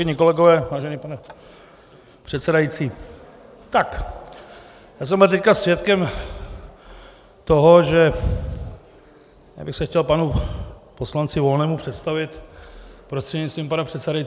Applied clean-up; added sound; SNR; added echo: none; none; none; none.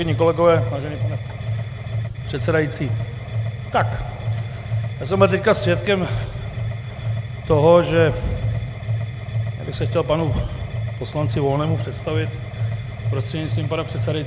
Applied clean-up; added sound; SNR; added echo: none; Mechanisms; 3 dB; none.